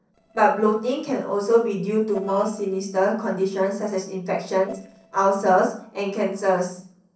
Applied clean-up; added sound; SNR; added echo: neural separator model SepFormer DNS4.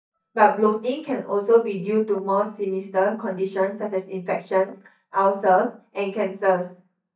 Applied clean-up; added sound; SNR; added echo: neural mask model DeepFilterNet 3.